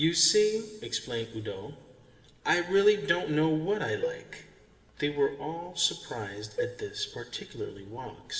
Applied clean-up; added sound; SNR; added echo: none; Cowbell; 10 dB; reverberation time 1.7 s.